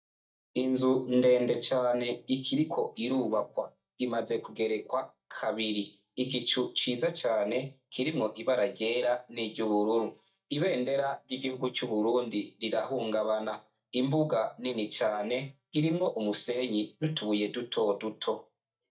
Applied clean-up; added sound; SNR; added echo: neural mask model DeepFilterNet 3.